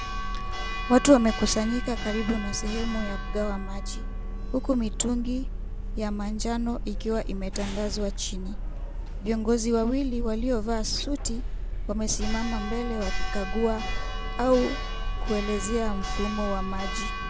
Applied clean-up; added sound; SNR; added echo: none; Church bell; 2 dB; none.